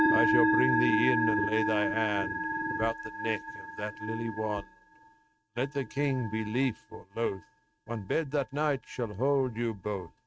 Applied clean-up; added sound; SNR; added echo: neural mask model RNNoise.